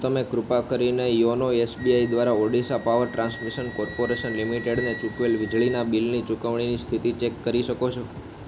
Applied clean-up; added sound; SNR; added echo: none; Wind instrument, woodwind instrument; 17 dB; none.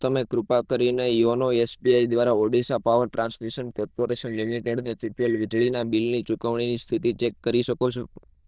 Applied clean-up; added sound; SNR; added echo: neural diffusion model UNIVERSE++.